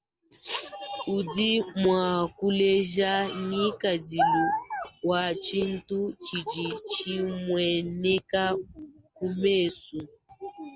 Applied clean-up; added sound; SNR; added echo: none; none; none; none.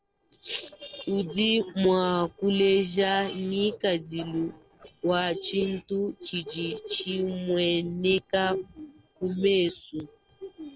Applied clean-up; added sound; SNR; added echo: neural separator model SepFormer DNS4.